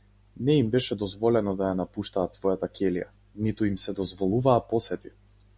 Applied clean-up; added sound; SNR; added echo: none; none; none; none.